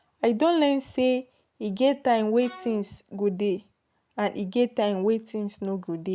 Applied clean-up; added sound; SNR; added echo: none; Bowed string instrument; 20 dB; none.